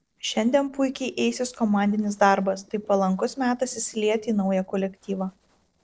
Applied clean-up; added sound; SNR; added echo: neural separator model SepFormer DNS4.